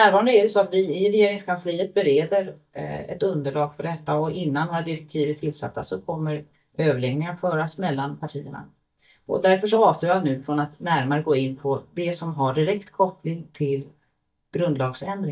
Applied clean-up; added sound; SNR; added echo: neural mask model DeepFilterNet 3.